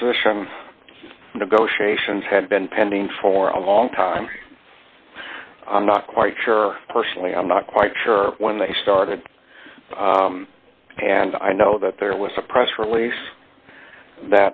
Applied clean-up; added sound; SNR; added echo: none; none; none; none.